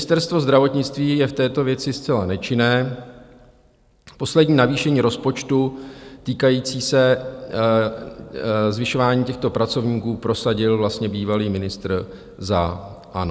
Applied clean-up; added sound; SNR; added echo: none; none; none; none.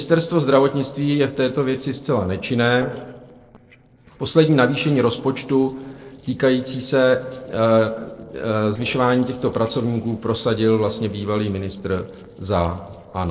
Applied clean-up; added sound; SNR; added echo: neural separator model SepFormer DNS4.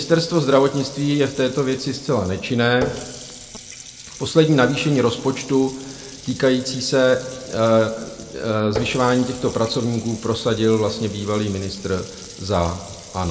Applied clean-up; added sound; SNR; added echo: none; Water tap, faucet; 16 dB; reverberation time 1.3 s.